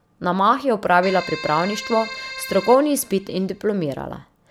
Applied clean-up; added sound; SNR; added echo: none; Keyboard (musical); 13 dB; none.